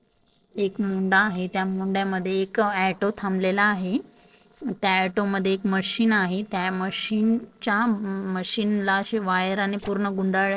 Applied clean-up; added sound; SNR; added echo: neural separator model SepFormer DNS4.